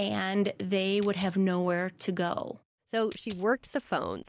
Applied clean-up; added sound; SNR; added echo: none; Coin (dropping); 15 dB; none.